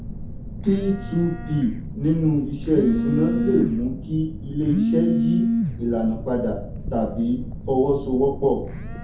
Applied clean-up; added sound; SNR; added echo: none; Telephone; 3 dB; reverberation time 0.5 s.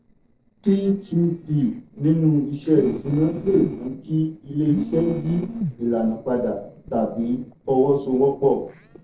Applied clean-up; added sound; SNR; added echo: neural separator model SepFormer DNS4.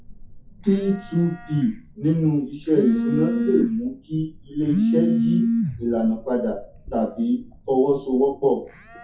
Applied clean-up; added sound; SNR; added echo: classical method WPE with log-MMSE.